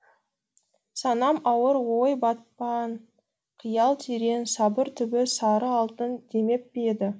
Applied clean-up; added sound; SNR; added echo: none; none; none; none.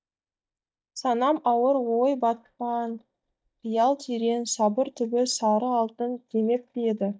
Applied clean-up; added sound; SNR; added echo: neural mask model DeepFilterNet 3.